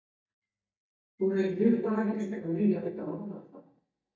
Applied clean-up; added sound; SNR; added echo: neural mask model DeepFilterNet 3.